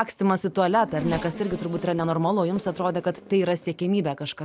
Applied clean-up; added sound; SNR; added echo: none; Race car, auto racing / Accelerating, revving, vroom; 15 dB; none.